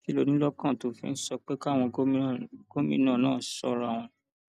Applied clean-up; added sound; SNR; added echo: none; none; none; none.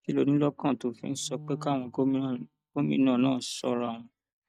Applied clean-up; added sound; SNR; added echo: neural mask model DeepFilterNet 3.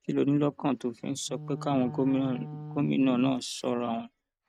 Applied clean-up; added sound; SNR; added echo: neural mask model RNNoise.